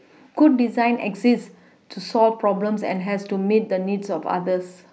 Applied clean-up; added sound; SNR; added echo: none; none; none; none.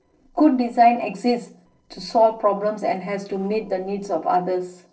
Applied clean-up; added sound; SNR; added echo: neural separator model SepFormer DNS4.